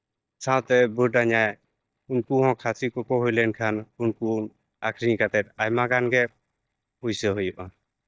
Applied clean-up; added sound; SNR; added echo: neural mask model DeepFilterNet 3.